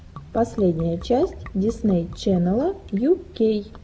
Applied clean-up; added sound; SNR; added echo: none; Liquid; 17 dB; none.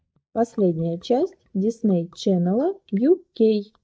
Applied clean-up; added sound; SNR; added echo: neural mask model DeepFilterNet 3.